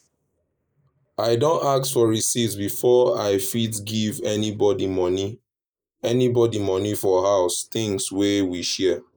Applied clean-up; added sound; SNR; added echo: neural mask model Resemble Enhance denoiser.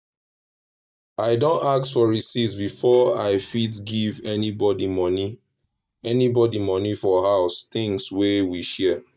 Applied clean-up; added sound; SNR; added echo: neural mask model DeepFilterNet 3.